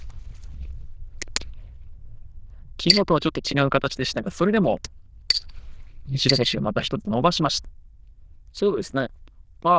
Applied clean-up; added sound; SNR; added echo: neural diffusion model UNIVERSE++.